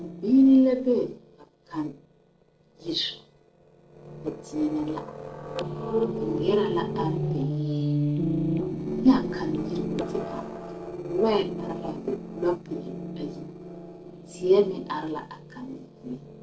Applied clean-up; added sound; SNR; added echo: neural separator model SepFormer DNS4.